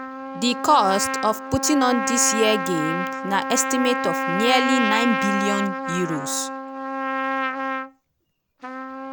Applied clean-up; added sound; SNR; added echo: none; Trumpet; 3 dB; none.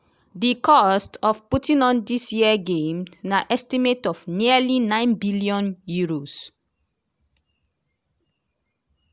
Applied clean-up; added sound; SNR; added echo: none; none; none; none.